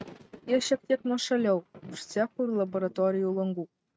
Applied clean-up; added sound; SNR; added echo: neural mask model RNNoise.